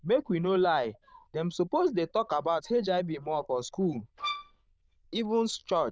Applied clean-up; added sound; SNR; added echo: neural diffusion model UNIVERSE++.